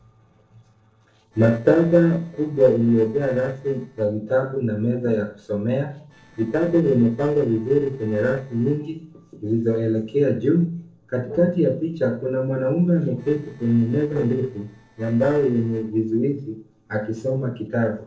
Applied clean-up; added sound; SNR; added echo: neural separator model SepFormer DNS4.